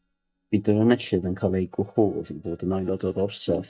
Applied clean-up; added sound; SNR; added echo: neural mask model DeepFilterNet 3.